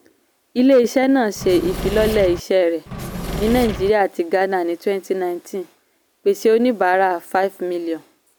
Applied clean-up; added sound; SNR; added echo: none; Engine / Mechanisms; 7 dB; none.